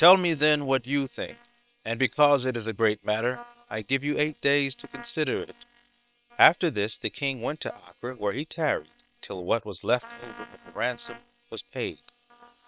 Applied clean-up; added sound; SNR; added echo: neural separator model SepFormer WHAM!.